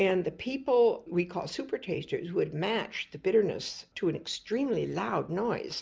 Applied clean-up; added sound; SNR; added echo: none; none; none; none.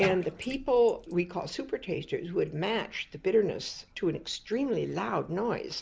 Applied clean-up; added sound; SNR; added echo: none; Bathtub (filling or washing); 16 dB; none.